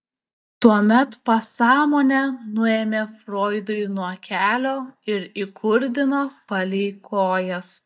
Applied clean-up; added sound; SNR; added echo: neural mask model DeepFilterNet 3.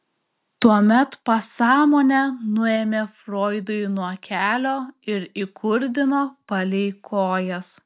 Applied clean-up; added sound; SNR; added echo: none; none; none; none.